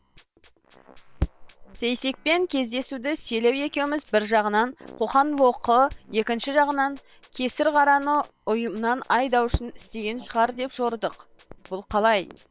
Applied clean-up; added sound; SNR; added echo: neural separator model SepFormer WHAM!.